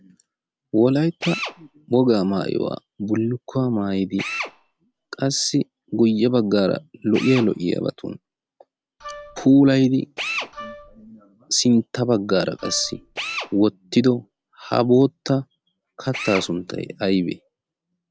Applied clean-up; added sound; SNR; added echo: none; Wind instrument, woodwind instrument + Drill; 15 dB; none.